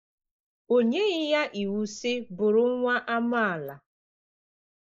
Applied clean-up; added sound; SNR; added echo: neural mask model Resemble Enhance denoiser.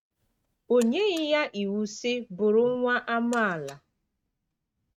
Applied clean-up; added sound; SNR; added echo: neural mask model RNNoise.